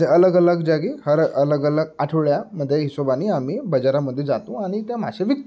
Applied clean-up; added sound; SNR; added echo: none; none; none; none.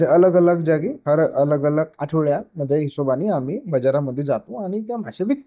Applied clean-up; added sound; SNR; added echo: neural mask model DeepFilterNet 3.